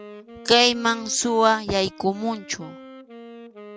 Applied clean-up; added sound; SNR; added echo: none; Wind instrument, woodwind instrument; 19 dB; none.